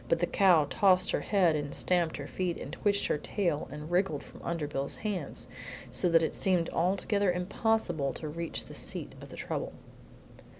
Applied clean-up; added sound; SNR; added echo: none; none; none; none.